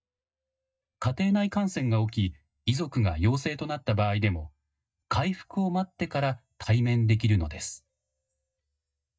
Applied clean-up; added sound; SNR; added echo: neural mask model DeepFilterNet 3.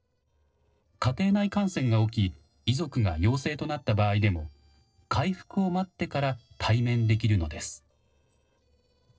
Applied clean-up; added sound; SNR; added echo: neural separator model SepFormer DNS4.